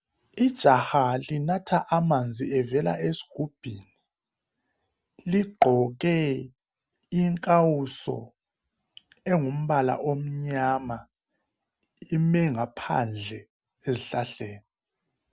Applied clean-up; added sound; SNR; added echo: none; none; none; none.